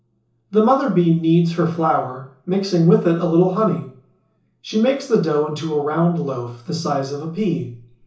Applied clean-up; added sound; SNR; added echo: none; none; none; reverberation time 0.7 s.